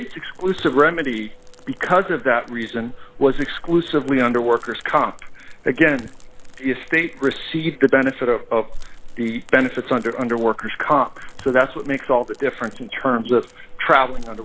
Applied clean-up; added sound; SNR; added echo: none; Crackle; 14 dB; none.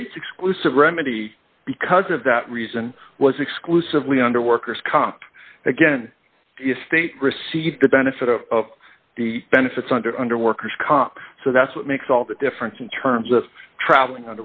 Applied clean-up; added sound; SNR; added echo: none; none; none; none.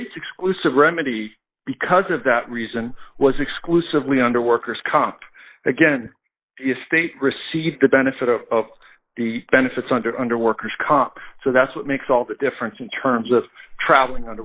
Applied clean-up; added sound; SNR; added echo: neural mask model Resemble Enhance denoiser.